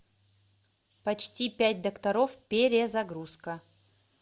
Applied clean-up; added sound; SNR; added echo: none; none; none; none.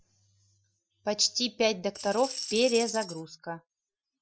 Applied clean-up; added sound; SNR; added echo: classical method Wiener filter.